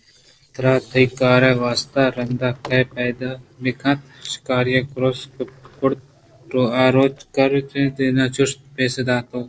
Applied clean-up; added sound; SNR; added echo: neural separator model SepFormer DNS4.